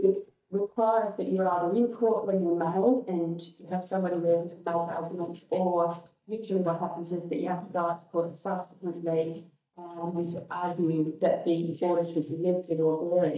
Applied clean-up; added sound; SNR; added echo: neural mask model DeepFilterNet 3.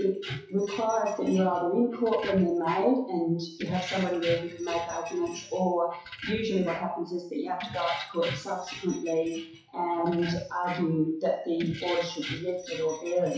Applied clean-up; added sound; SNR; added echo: classical method WPE with log-MMSE.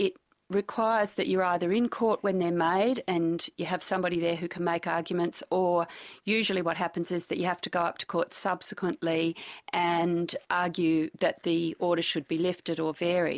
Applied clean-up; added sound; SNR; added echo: none; none; none; none.